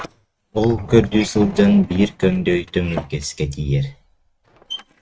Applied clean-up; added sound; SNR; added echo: neural mask model RNNoise.